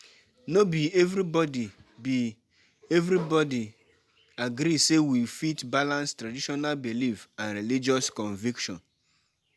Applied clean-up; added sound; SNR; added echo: none; none; none; none.